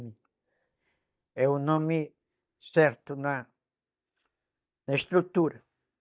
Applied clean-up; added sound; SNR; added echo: neural mask model DeepFilterNet 3.